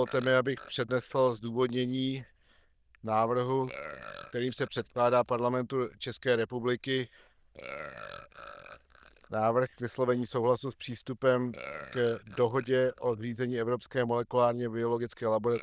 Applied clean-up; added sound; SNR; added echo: neural diffusion model UNIVERSE++.